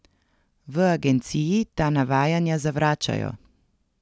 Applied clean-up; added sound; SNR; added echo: none; none; none; none.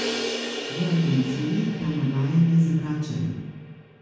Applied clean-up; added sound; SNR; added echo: none; Crash cymbal; 9 dB; reverberation time 1.1 s.